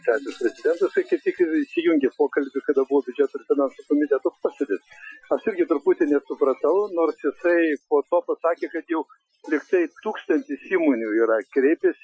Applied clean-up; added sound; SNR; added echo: classical method Wiener filter.